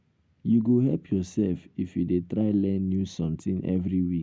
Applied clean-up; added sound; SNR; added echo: none; none; none; none.